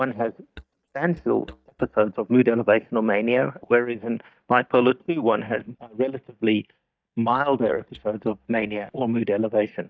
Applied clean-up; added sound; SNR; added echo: neural mask model DeepFilterNet 3.